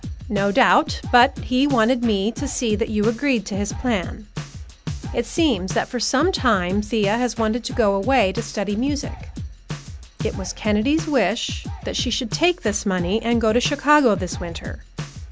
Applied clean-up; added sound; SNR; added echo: none; Drum kit; 11 dB; none.